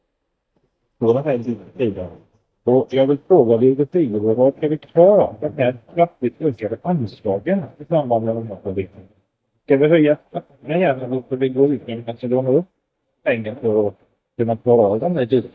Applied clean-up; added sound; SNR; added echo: neural mask model DeepFilterNet 3.